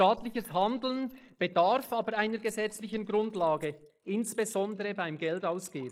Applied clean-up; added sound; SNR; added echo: neural mask model Resemble Enhance denoiser.